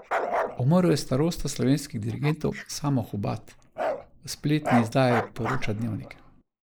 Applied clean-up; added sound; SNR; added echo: neural mask model Resemble Enhance denoiser.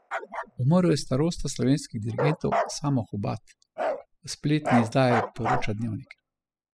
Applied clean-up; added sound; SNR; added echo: classical method spectral subtraction.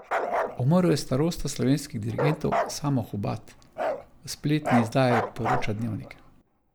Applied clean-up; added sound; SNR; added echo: none; Bark; 5 dB; none.